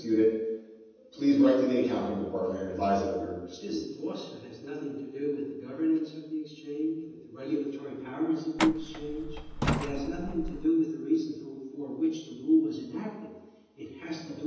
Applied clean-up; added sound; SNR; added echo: none; Truck; 3 dB; reverberation time 1.1 s.